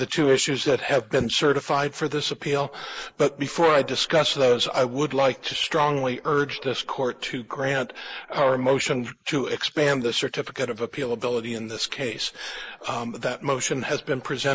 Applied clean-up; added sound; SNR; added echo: neural mask model Resemble Enhance denoiser.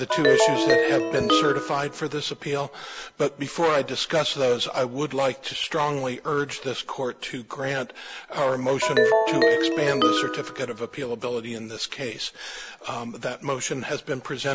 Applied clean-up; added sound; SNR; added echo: none; Ringtone; -4 dB; none.